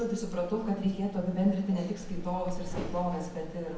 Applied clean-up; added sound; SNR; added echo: none; none; none; none.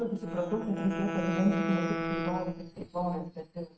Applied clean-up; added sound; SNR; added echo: neural mask model RNNoise.